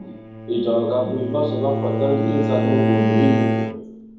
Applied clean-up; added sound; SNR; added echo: none; Bowed string instrument; 0 dB; reverberation time 1.2 s.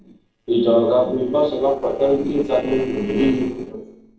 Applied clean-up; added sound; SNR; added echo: neural separator model SepFormer DNS4.